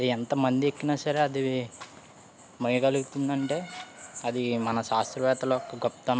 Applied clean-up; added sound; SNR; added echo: none; none; none; none.